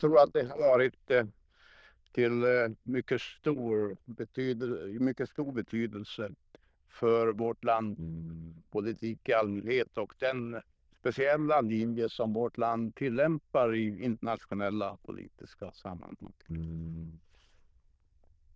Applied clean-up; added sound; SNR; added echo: neural diffusion model UNIVERSE++.